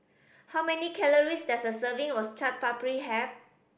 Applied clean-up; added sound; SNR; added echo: none; none; none; none.